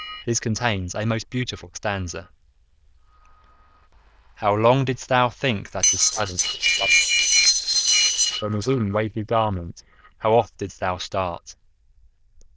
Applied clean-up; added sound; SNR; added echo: neural diffusion model UNIVERSE++.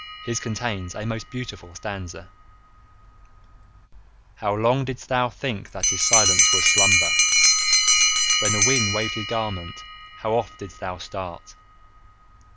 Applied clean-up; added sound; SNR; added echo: none; Bell; -4 dB; none.